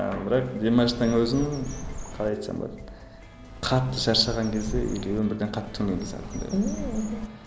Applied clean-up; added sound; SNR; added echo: none; Bird; 11 dB; none.